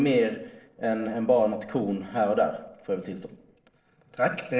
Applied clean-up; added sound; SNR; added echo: neural separator model SepFormer DNS4.